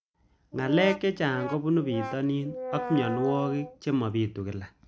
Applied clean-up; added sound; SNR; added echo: none; Brass instrument; 9 dB; none.